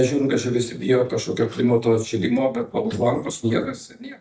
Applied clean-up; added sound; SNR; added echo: neural mask model DeepFilterNet 3.